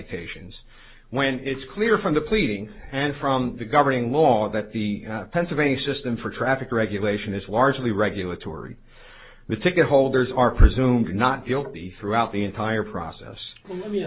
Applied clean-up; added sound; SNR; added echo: none; none; none; none.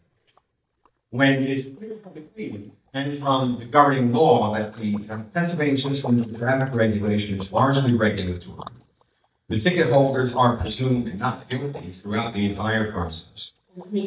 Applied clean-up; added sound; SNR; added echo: neural mask model DeepFilterNet 3.